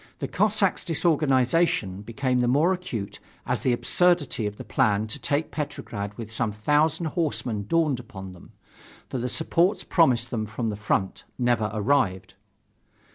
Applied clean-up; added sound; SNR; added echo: none; none; none; none.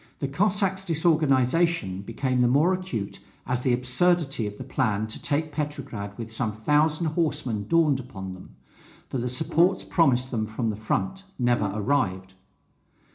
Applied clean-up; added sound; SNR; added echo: none; Brass instrument; 11 dB; reverberation time 0.4 s.